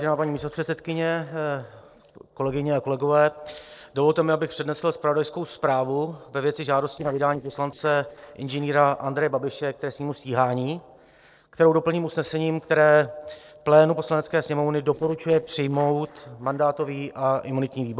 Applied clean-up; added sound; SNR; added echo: neural separator model SepFormer DNS4.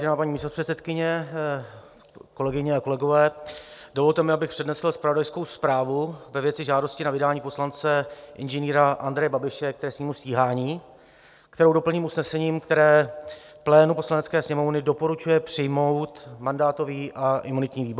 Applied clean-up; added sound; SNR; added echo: none; none; none; none.